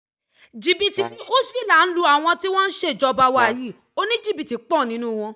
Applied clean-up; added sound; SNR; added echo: neural mask model DeepFilterNet 3.